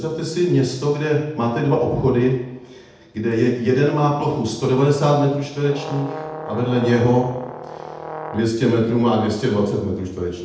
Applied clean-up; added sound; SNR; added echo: none; Brass instrument; 12 dB; reverberation time 0.8 s.